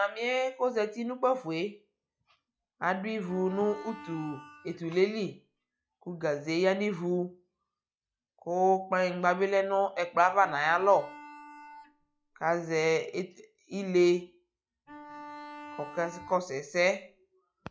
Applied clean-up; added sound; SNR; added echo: classical method log-MMSE.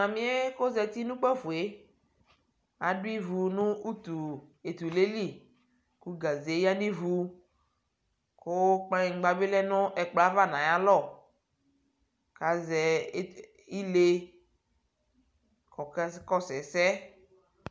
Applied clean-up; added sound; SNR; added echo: none; none; none; none.